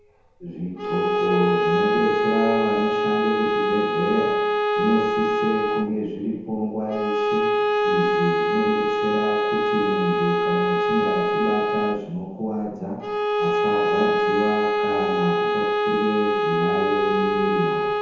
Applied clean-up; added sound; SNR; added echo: none; Bowed string instrument; -5 dB; reverberation time 0.9 s.